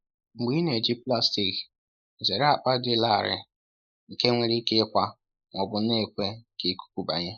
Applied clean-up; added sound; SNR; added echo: neural mask model Resemble Enhance denoiser.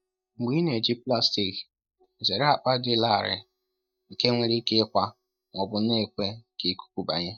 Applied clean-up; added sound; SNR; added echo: neural mask model DeepFilterNet 3.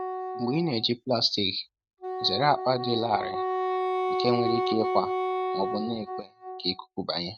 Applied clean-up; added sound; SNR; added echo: neural mask model RNNoise.